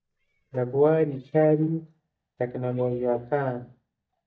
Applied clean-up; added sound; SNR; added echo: neural mask model DeepFilterNet 3.